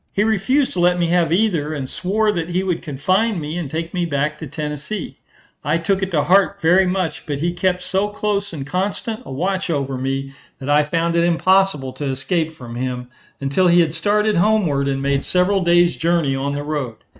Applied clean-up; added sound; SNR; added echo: neural mask model RNNoise.